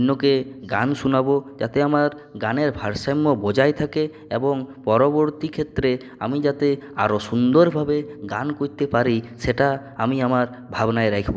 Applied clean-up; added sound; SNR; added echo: none; none; none; none.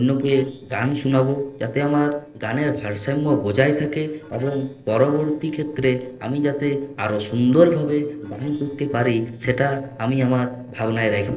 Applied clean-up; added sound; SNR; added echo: neural separator model SepFormer DNS4.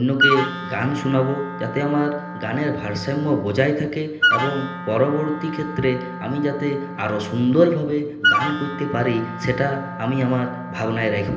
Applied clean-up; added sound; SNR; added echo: none; Wind instrument, woodwind instrument; 5 dB; reverberation time 0.8 s.